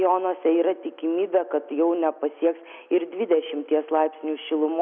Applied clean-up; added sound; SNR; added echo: none; none; none; none.